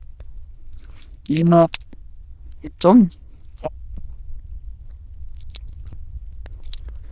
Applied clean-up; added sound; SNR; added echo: neural diffusion model UNIVERSE++.